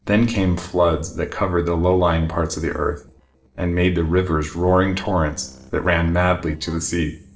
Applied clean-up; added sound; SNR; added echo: neural separator model SepFormer DNS4.